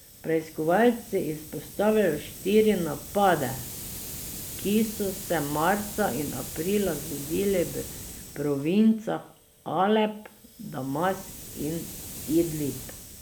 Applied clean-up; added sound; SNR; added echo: none; Hiss; 13 dB; none.